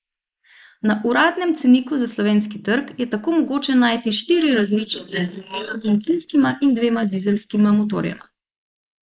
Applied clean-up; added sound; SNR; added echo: neural mask model Resemble Enhance denoiser.